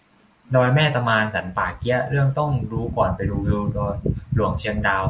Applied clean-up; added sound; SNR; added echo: none; none; none; none.